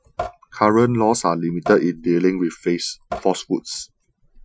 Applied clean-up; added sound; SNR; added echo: classical method Wiener filter.